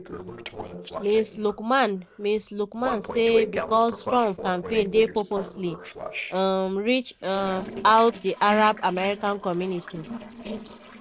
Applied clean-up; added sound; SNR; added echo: neural separator model SepFormer DNS4.